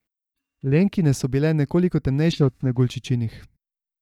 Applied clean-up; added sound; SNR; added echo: neural mask model DeepFilterNet 3.